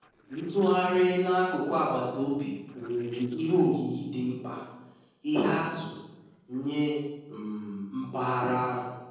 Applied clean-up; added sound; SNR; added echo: neural separator model SepFormer DNS4.